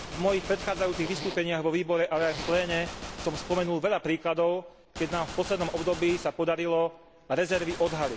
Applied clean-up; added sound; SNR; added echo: none; Gunshot, gunfire + Zipper (clothing); 12 dB; none.